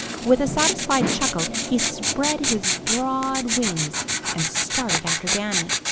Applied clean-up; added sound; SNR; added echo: none; Writing; -1 dB; none.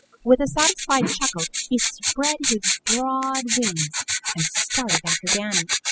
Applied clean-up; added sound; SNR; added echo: classical method spectral subtraction.